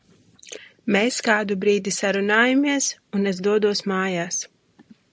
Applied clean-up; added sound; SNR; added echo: none; none; none; none.